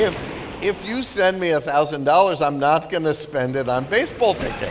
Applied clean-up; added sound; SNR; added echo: none; Waves, surf; 16 dB; none.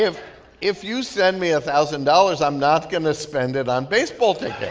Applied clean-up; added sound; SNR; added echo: none; none; none; none.